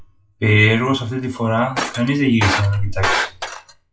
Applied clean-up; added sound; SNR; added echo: classical method WPE with log-MMSE.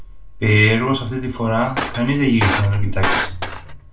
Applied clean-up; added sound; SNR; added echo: none; Shatter; 6 dB; reverberation time 0.3 s.